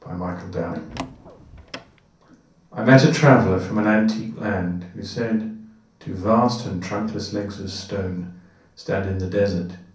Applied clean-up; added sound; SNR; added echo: none; Door; 15 dB; reverberation time 0.6 s.